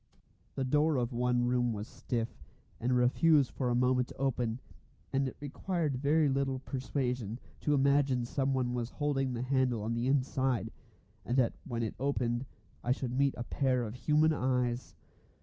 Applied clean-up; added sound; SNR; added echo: none; none; none; none.